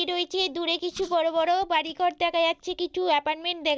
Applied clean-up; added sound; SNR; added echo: none; none; none; none.